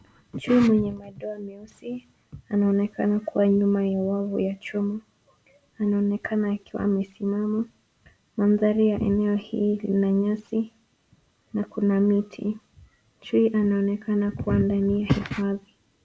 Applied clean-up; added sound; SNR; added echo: none; none; none; none.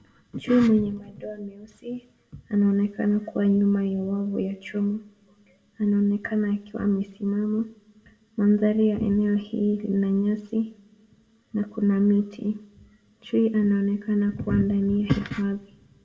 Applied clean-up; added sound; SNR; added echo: none; none; none; reverberation time 0.5 s.